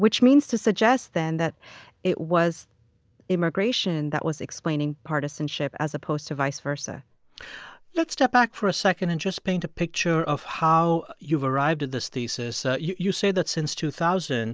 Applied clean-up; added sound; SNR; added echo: none; none; none; none.